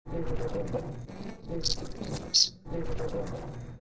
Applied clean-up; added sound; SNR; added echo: neural separator model SepFormer DNS4.